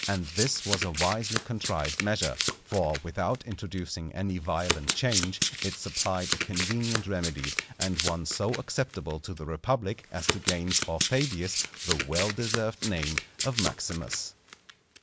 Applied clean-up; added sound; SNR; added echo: none; Domestic sounds, home sounds; 2 dB; none.